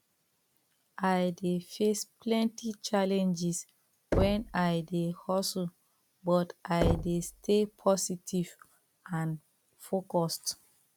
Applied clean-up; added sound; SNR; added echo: none; Knock; 6 dB; none.